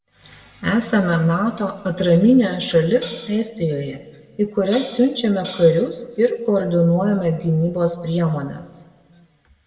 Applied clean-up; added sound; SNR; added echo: none; Hi-hat; 18 dB; reverberation time 1.2 s.